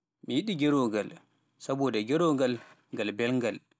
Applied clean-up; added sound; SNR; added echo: none; none; none; none.